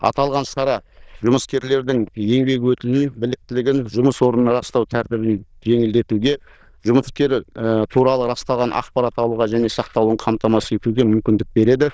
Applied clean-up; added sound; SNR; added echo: neural diffusion model UNIVERSE++.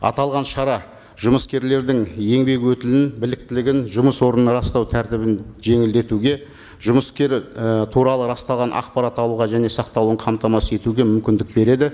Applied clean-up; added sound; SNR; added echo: none; none; none; none.